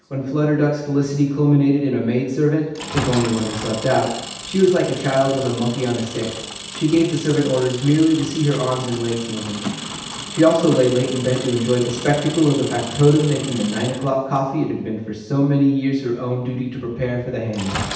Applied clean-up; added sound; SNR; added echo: none; Engine; 13 dB; reverberation time 0.9 s.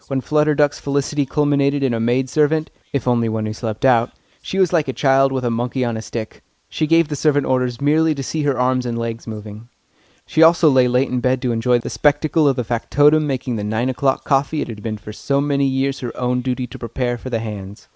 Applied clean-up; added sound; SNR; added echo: none; none; none; none.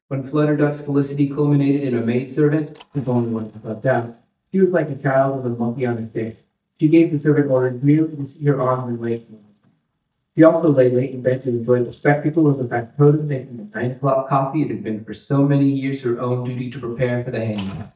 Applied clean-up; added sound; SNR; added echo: neural mask model DeepFilterNet 3.